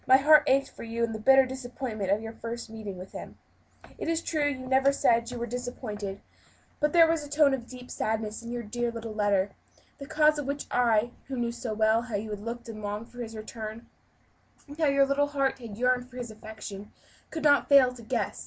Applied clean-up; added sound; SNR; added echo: none; none; none; none.